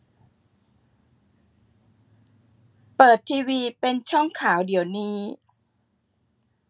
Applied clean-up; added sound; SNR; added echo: none; none; none; none.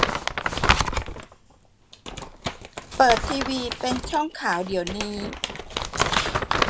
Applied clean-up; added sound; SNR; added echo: none; Crumpling, crinkling; -1 dB; none.